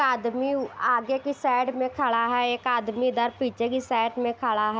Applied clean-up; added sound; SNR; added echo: none; none; none; none.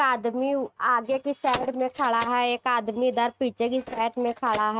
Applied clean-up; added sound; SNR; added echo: neural mask model RNNoise.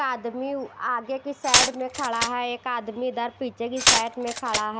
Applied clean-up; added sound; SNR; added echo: none; Glass; -5 dB; none.